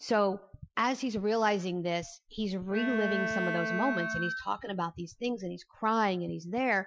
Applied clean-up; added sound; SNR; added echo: classical method Wiener filter.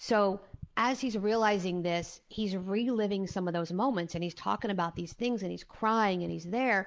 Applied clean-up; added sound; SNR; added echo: neural mask model Resemble Enhance denoiser.